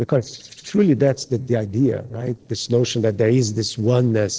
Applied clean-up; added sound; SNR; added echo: neural separator model SepFormer DNS4.